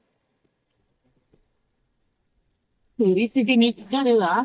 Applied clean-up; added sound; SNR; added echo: neural mask model DeepFilterNet 3.